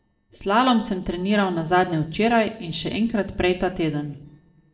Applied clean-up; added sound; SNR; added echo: neural separator model SepFormer DNS4.